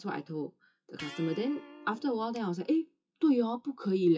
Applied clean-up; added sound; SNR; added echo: classical method WPE with log-MMSE.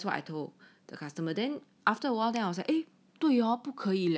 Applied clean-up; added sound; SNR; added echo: none; none; none; none.